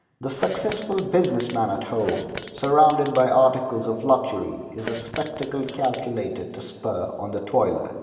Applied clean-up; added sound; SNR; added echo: none; Fart; 12 dB; reverberation time 2.4 s.